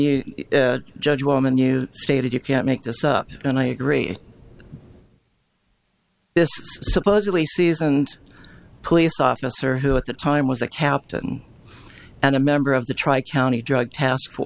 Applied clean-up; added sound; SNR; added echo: none; none; none; none.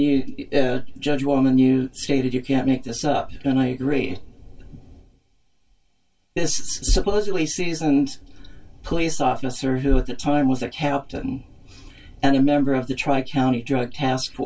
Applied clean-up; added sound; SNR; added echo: none; none; none; reverberation time 0.1 s.